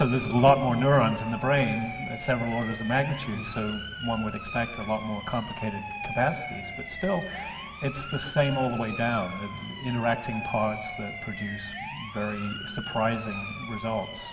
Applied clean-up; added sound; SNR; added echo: none; Siren; 10 dB; reverberation time 2.4 s.